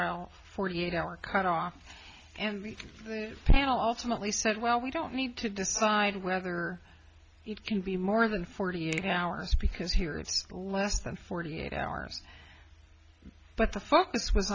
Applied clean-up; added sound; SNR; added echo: none; Finger snapping; 17 dB; none.